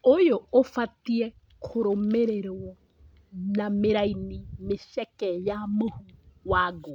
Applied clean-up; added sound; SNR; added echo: none; none; none; none.